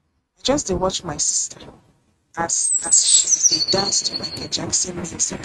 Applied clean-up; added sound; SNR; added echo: neural mask model RNNoise.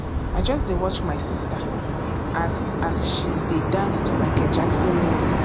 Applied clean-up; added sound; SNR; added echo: none; Chirp, tweet; -5 dB; none.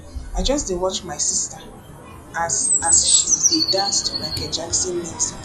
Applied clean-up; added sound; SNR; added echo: classical method log-MMSE.